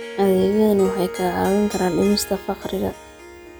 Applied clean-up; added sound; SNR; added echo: none; Harp; 13 dB; none.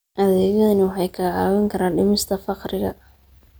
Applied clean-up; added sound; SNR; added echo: none; none; none; none.